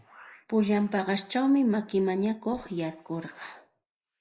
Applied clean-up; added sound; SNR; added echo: neural mask model Resemble Enhance denoiser.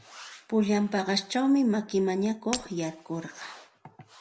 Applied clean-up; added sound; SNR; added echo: none; Shatter; 14 dB; none.